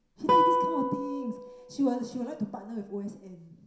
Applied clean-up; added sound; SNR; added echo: none; Guitar; -3 dB; reverberation time 0.7 s.